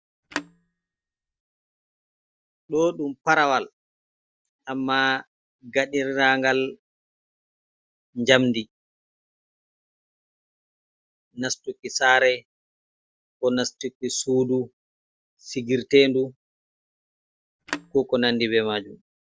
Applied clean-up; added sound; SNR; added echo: none; Telephone; 13 dB; none.